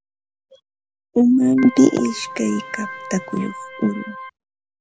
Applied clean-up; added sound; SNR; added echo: none; Organ; 13 dB; none.